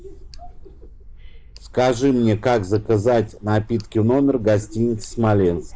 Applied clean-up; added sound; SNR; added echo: neural mask model Resemble Enhance denoiser.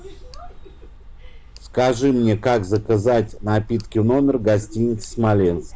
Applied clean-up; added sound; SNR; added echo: none; Tick; 17 dB; none.